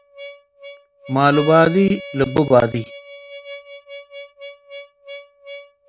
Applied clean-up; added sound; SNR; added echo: none; Harmonica; 15 dB; none.